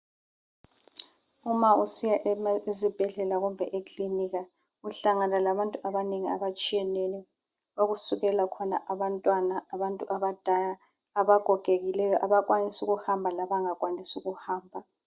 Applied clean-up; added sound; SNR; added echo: none; none; none; none.